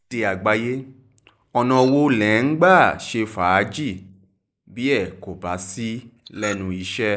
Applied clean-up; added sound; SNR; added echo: neural mask model Resemble Enhance denoiser.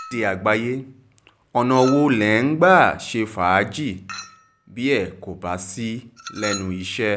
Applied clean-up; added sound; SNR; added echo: none; Chink, clink; 18 dB; none.